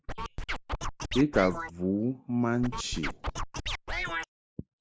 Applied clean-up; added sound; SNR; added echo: neural mask model Resemble Enhance denoiser.